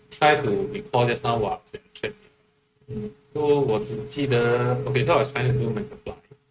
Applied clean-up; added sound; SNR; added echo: neural mask model RNNoise.